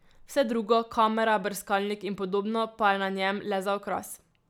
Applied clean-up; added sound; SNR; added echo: none; none; none; none.